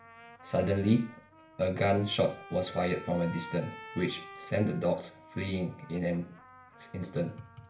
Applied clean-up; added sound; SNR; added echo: none; Trumpet; 18 dB; reverberation time 0.4 s.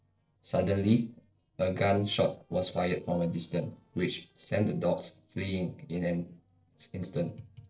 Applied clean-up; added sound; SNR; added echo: neural separator model SepFormer DNS4.